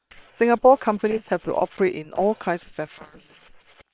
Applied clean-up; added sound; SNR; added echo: neural separator model SepFormer WHAM!.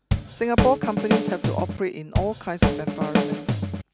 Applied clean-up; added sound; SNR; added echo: none; Drum kit; -4 dB; none.